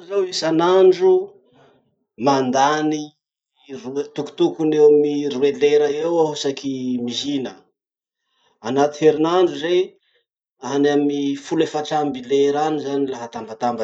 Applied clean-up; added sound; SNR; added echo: neural mask model Resemble Enhance denoiser.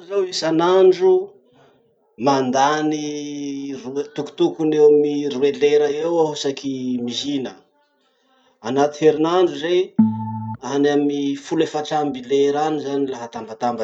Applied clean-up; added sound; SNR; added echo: none; Organ; 2 dB; none.